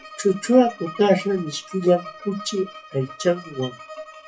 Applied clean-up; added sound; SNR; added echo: classical method WPE with log-MMSE.